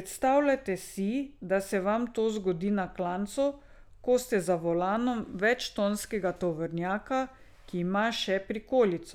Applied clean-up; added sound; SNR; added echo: none; none; none; none.